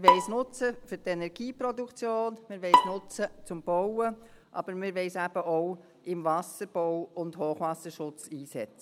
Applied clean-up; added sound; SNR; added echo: none; Bowed string instrument; -3 dB; none.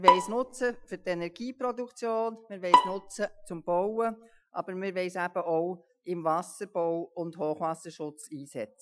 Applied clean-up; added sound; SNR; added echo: classical method Wiener filter.